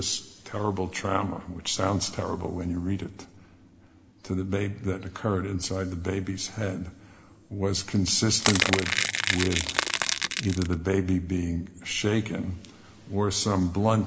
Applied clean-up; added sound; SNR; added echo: none; Crackle / Crushing; 0 dB; reverberation time 2.8 s.